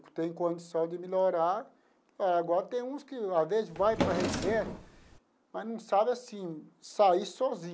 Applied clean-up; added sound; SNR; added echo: none; Drawer open or close; 3 dB; none.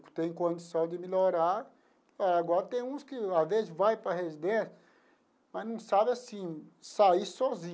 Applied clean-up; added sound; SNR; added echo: none; none; none; none.